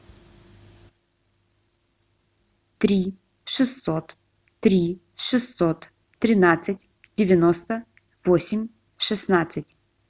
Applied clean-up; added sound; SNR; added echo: none; none; none; none.